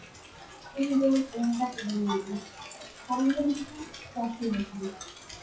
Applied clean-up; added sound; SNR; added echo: classical method WPE with log-MMSE.